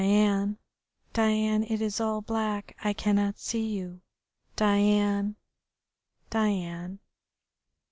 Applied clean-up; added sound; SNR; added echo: none; none; none; none.